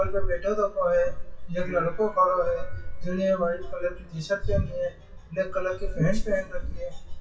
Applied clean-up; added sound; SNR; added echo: classical method WPE with log-MMSE.